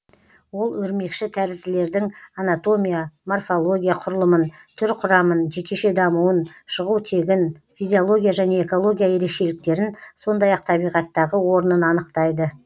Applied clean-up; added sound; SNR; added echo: none; none; none; none.